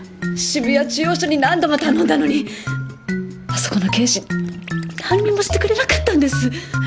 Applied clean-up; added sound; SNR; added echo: none; Gurgling; 19 dB; none.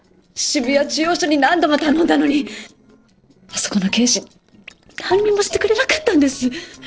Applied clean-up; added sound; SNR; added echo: neural separator model SepFormer DNS4.